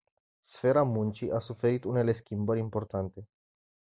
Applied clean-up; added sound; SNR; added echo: none; none; none; none.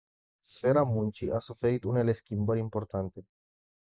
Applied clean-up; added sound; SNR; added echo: neural mask model Resemble Enhance denoiser.